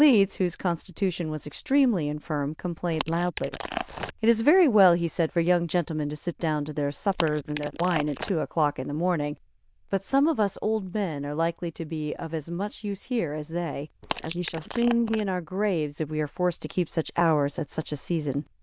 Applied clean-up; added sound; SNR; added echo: neural diffusion model UNIVERSE++.